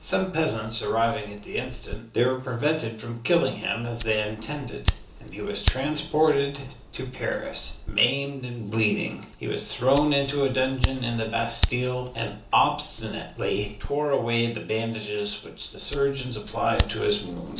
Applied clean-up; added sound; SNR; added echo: none; Fire; 8 dB; reverberation time 0.8 s.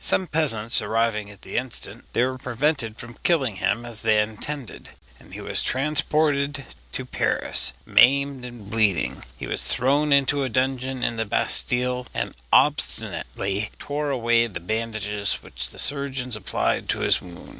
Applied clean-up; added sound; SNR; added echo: none; none; none; none.